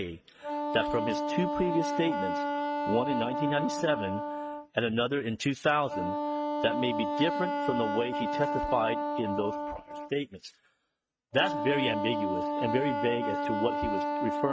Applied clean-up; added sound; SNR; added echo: neural mask model RNNoise.